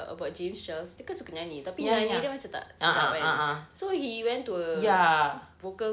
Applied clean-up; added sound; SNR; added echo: none; none; none; none.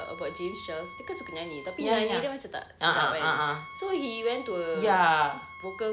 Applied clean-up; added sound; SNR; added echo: none; Wind instrument, woodwind instrument; 16 dB; none.